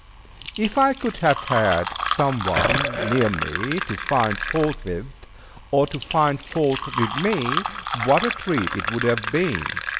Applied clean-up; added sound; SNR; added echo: none; Burping, eructation + Fill (with liquid); 5 dB; none.